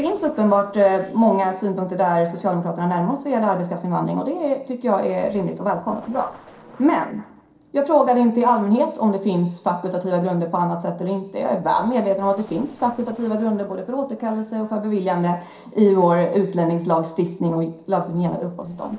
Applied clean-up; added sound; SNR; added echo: neural separator model SepFormer DNS4.